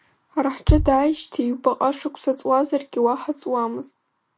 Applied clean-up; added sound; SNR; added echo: none; Bass drum; 4 dB; none.